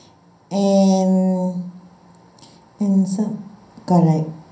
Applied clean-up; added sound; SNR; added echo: none; none; none; reverberation time 0.6 s.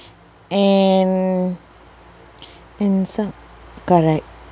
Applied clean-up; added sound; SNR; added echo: none; none; none; none.